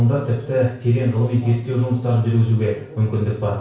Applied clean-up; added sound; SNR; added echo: none; none; none; reverberation time 0.6 s.